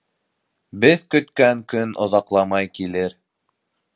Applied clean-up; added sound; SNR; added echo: none; none; none; none.